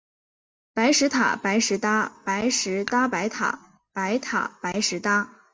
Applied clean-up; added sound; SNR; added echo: neural mask model DeepFilterNet 3.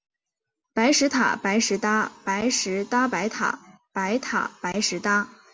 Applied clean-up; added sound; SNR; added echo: none; none; none; none.